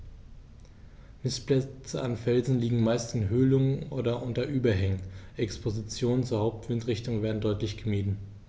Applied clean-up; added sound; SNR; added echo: none; none; none; none.